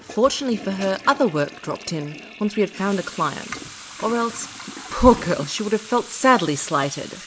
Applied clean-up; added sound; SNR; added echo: none; Toilet flush / Water tap, faucet; 15 dB; none.